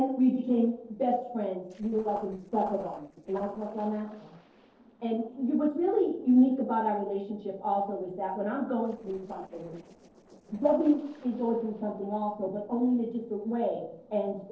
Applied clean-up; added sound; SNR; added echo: neural separator model SepFormer DNS4.